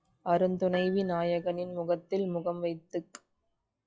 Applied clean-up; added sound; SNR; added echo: classical method log-MMSE.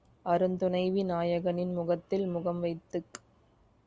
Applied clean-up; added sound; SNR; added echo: none; none; none; none.